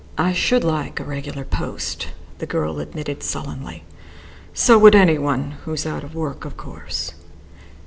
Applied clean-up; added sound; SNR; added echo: none; none; none; none.